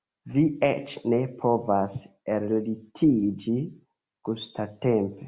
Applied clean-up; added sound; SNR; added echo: none; none; none; none.